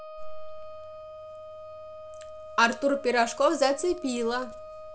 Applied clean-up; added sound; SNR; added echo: none; Wind instrument, woodwind instrument; 14 dB; none.